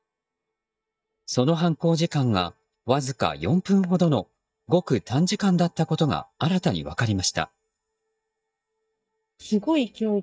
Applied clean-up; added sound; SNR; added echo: neural mask model DeepFilterNet 3.